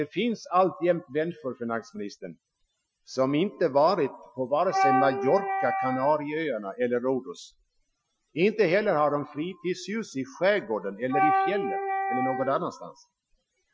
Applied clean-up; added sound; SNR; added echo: classical method Wiener filter.